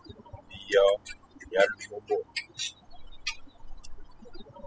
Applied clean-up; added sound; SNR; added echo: classical method spectral subtraction.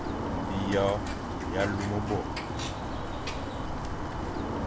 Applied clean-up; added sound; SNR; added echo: none; Bird; -2 dB; none.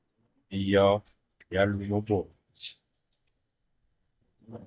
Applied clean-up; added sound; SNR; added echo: neural mask model DeepFilterNet 3.